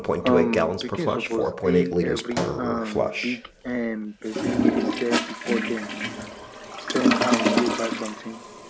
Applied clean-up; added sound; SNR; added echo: none; Toilet flush; -3 dB; none.